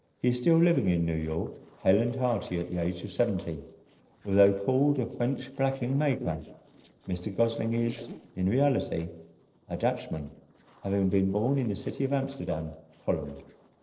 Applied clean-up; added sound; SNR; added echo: neural separator model SepFormer DNS4.